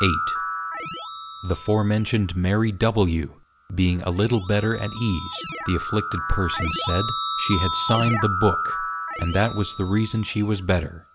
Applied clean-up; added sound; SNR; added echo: none; Keyboard (musical); 7 dB; none.